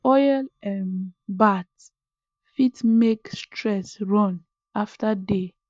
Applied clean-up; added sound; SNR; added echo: neural mask model DeepFilterNet 3.